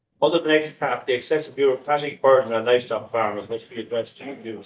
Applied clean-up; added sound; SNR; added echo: neural mask model DeepFilterNet 3.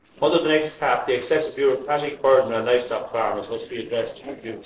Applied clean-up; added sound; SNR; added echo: neural separator model SepFormer DNS4.